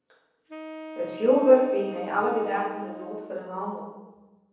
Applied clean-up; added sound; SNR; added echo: none; Wind instrument, woodwind instrument; 14 dB; reverberation time 1.1 s.